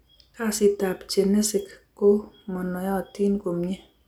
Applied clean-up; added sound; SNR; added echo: none; none; none; none.